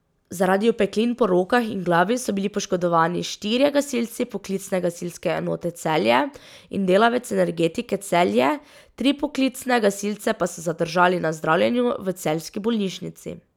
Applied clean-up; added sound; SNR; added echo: none; none; none; none.